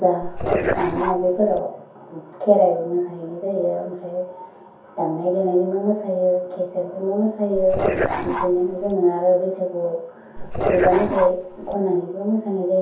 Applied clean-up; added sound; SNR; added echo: none; Dog; 2 dB; reverberation time 0.6 s.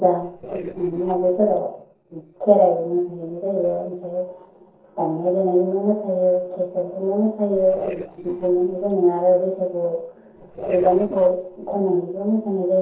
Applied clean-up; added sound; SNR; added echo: neural separator model SepFormer DNS4.